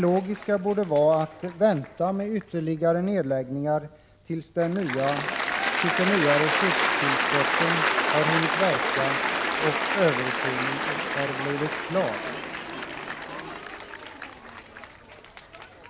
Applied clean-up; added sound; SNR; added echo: none; Applause / Cheering; 1 dB; none.